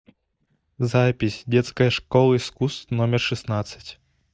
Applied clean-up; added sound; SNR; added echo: neural mask model DeepFilterNet 3.